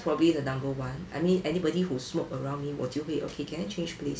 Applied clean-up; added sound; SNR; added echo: none; none; none; none.